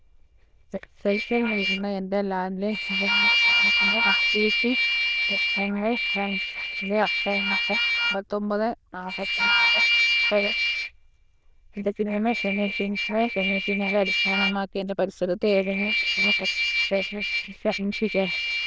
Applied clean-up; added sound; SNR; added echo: neural diffusion model UNIVERSE++.